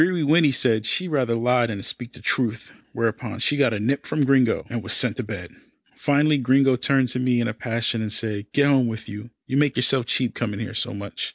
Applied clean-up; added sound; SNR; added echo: none; none; none; none.